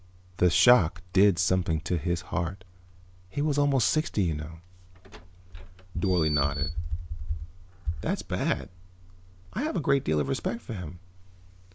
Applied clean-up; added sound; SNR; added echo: none; Door; 13 dB; none.